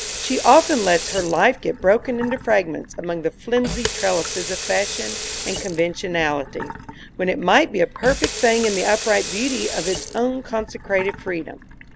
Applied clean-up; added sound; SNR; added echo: none; Sink (filling or washing) / Water tap, faucet; 9 dB; none.